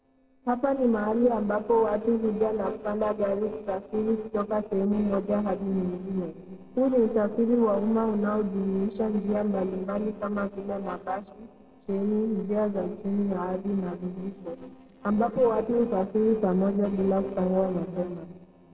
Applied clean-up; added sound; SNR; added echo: neural separator model SepFormer DNS4.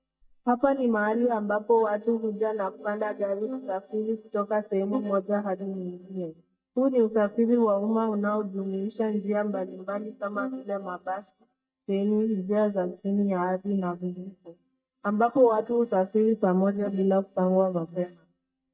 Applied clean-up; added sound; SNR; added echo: neural mask model DeepFilterNet 3.